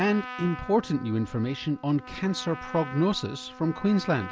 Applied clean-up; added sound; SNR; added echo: none; Trumpet; 14 dB; none.